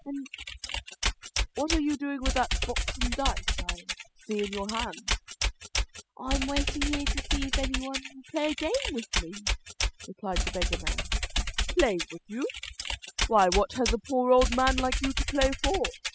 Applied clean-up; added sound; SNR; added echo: classical method spectral subtraction.